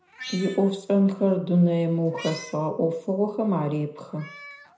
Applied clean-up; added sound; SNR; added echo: none; Meow; 20 dB; reverberation time 0.5 s.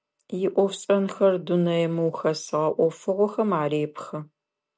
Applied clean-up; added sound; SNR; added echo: none; none; none; none.